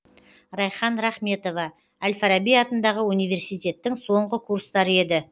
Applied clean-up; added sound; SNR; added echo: none; none; none; none.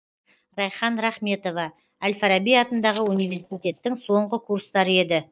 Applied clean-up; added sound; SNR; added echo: neural mask model DeepFilterNet 3.